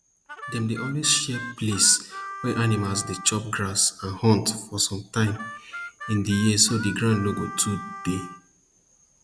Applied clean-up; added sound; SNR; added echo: none; Harmonica; 12 dB; none.